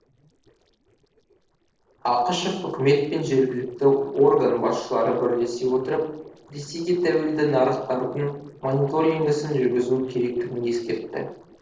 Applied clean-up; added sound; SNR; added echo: neural separator model SepFormer DNS4.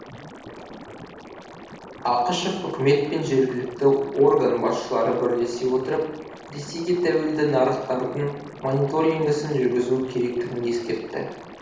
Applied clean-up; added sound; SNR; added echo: none; Liquid; 17 dB; reverberation time 0.9 s.